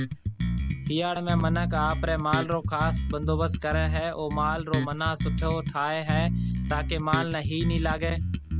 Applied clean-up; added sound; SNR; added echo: none; Bass guitar; -1 dB; none.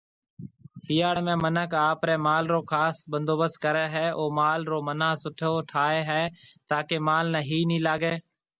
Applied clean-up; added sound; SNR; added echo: none; none; none; none.